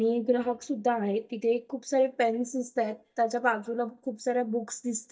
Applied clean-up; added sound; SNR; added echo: neural mask model DeepFilterNet 3.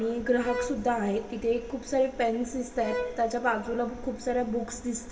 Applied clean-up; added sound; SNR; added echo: none; Bowed string instrument; 12 dB; reverberation time 2.2 s.